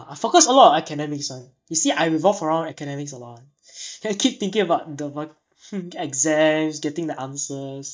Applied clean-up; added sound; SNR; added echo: neural mask model DeepFilterNet 3.